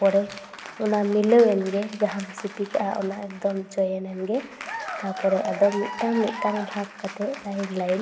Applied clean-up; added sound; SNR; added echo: none; Applause / Cheering; 12 dB; none.